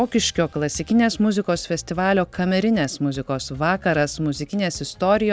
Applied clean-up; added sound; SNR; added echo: none; none; none; none.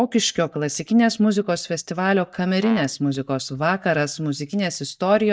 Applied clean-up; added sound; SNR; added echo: neural mask model DeepFilterNet 3.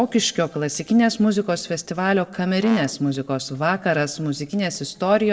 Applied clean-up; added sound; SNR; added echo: neural separator model SepFormer DNS4.